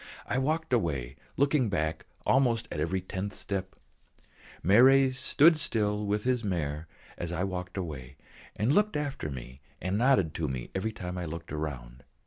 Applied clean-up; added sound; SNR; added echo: none; none; none; none.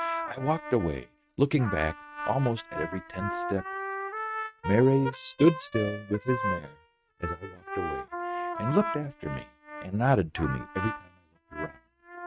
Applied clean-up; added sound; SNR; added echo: neural mask model RNNoise.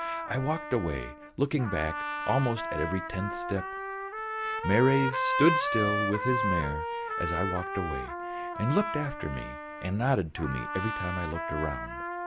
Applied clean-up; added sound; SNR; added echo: none; Trumpet; 3 dB; none.